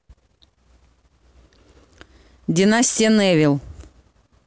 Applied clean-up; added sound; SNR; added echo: none; none; none; none.